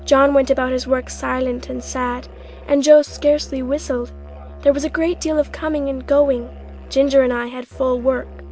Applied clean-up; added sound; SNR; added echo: none; Musical instrument; 17 dB; none.